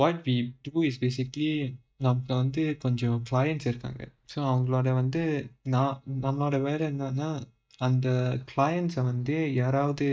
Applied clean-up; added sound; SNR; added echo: neural mask model DeepFilterNet 3.